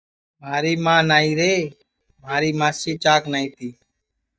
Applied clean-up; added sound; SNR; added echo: neural mask model DeepFilterNet 3.